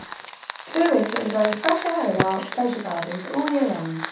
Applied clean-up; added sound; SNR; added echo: none; Fire; 8 dB; reverberation time 0.7 s.